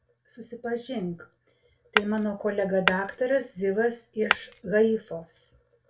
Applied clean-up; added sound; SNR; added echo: none; Shatter; 2 dB; reverberation time 0.2 s.